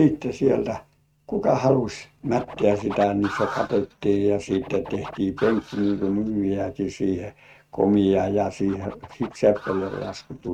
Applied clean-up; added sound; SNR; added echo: neural mask model RNNoise.